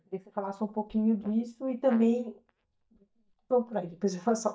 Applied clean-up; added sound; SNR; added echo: neural mask model DeepFilterNet 3.